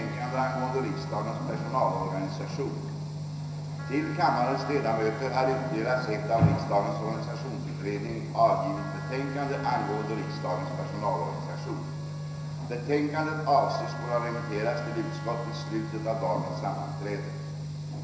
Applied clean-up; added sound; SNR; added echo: none; Wind instrument, woodwind instrument; 18 dB; reverberation time 0.5 s.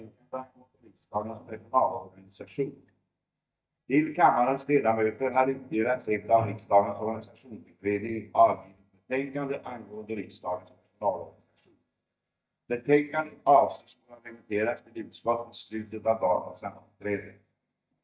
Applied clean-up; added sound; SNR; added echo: neural mask model DeepFilterNet 3.